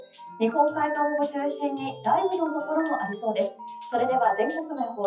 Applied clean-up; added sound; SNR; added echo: classical method WPE with log-MMSE.